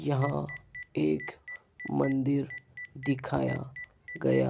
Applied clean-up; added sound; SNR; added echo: none; Telephone; 15 dB; none.